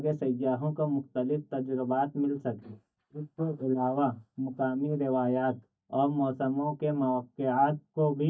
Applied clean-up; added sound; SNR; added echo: neural mask model DeepFilterNet 3.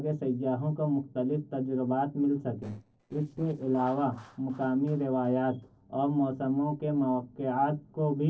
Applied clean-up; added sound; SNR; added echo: neural separator model SepFormer DNS4.